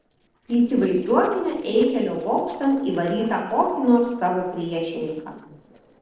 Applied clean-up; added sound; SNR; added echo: neural separator model SepFormer DNS4.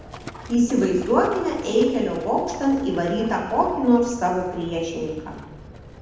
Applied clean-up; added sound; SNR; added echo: none; Livestock, farm animals, working animals; 17 dB; reverberation time 1.0 s.